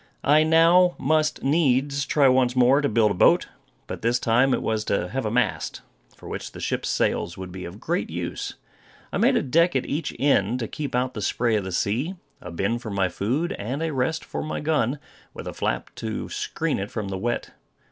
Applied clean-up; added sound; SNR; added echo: none; none; none; none.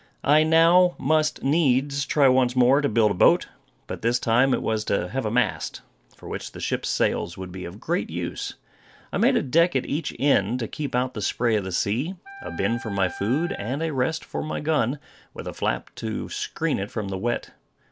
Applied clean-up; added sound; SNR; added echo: none; Wind instrument, woodwind instrument; 15 dB; none.